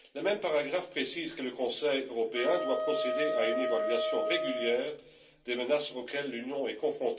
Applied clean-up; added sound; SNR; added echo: none; Wind instrument, woodwind instrument; 1 dB; reverberation time 0.3 s.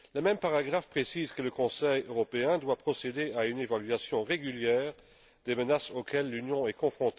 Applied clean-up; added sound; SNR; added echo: none; none; none; none.